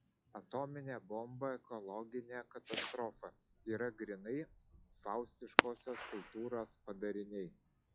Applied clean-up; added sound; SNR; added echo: classical method log-MMSE.